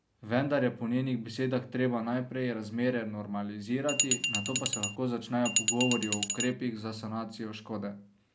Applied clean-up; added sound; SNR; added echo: none; Glass; -1 dB; none.